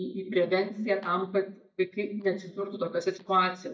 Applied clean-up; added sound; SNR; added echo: neural mask model DeepFilterNet 3.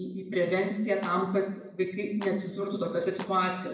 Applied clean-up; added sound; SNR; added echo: none; Clapping; 18 dB; reverberation time 0.8 s.